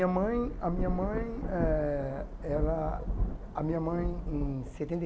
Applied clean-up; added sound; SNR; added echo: none; Thunder / Rain; 2 dB; none.